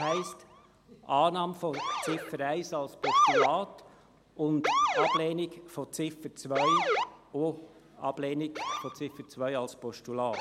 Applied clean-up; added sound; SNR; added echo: none; Motor vehicle (road) / Siren; 0 dB; none.